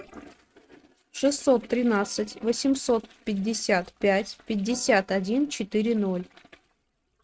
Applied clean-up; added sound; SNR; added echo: neural mask model RNNoise.